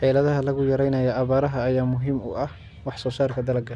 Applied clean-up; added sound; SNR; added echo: none; none; none; none.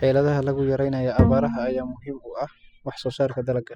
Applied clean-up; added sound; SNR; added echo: classical method spectral subtraction.